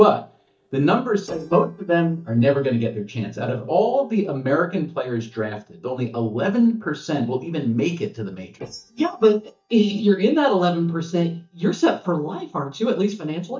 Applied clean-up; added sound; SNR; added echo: neural mask model DeepFilterNet 3.